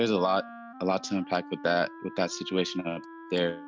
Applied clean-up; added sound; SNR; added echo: none; Wind instrument, woodwind instrument; 15 dB; none.